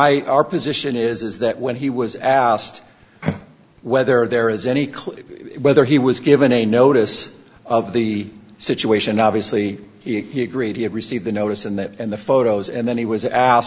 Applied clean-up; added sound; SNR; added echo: none; none; none; none.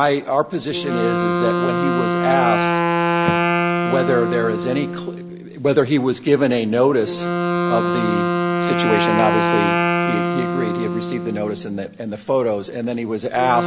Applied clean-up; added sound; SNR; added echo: none; Wind instrument, woodwind instrument; 0 dB; none.